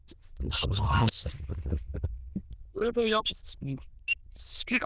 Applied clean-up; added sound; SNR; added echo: neural diffusion model UNIVERSE++.